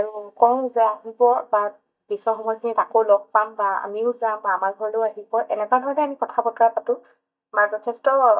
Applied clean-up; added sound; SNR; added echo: neural mask model DeepFilterNet 3.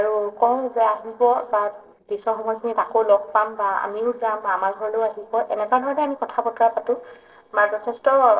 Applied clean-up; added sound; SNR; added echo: neural separator model SepFormer DNS4.